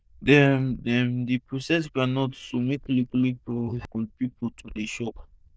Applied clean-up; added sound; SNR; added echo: neural diffusion model UNIVERSE++.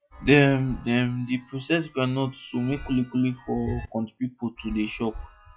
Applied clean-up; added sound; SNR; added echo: classical method log-MMSE.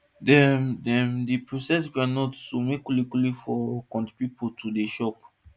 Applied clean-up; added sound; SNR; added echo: none; none; none; none.